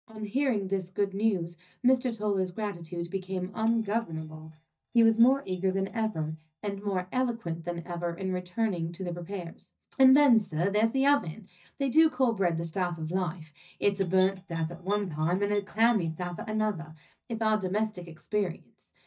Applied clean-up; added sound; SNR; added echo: neural mask model DeepFilterNet 3.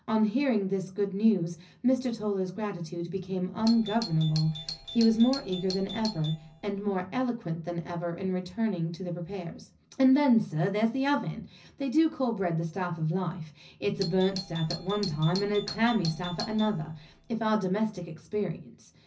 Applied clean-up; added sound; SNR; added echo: none; Doorbell; 12 dB; reverberation time 0.4 s.